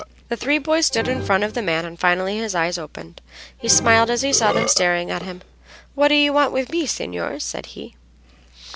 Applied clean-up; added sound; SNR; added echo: none; Musical instrument + Burping, eructation; 12 dB; none.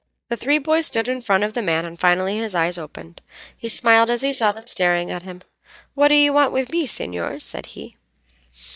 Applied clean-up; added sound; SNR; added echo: neural mask model DeepFilterNet 3.